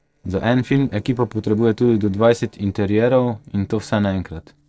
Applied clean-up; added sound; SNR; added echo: neural separator model SepFormer DNS4.